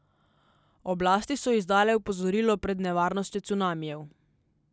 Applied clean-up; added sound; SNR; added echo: none; none; none; none.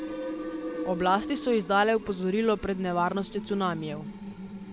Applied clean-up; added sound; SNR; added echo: none; Fill (with liquid); 9 dB; none.